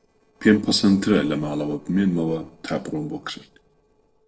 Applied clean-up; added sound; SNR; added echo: neural separator model SepFormer DNS4.